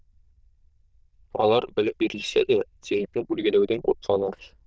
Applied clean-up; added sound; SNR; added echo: neural diffusion model UNIVERSE++.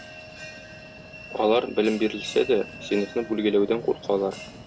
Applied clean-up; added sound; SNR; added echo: none; Train + Bell; 15 dB; none.